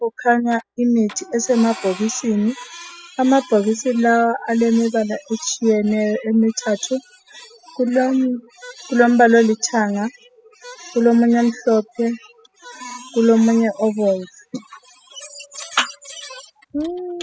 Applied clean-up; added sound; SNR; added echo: classical method spectral subtraction.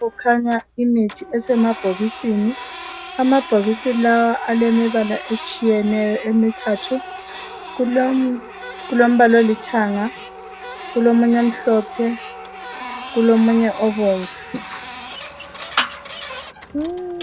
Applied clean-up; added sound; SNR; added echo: none; Printer; 14 dB; none.